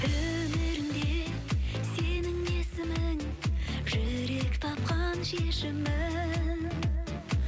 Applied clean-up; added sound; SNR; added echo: none; none; none; none.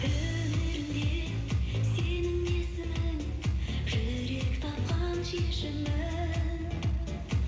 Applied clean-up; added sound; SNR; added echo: none; none; none; reverberation time 1.9 s.